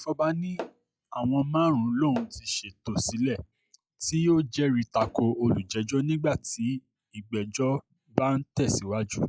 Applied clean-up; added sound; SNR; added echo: classical method log-MMSE.